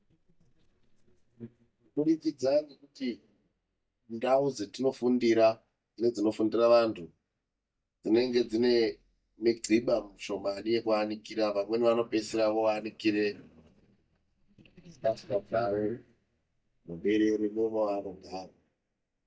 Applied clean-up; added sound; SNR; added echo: neural mask model DeepFilterNet 3.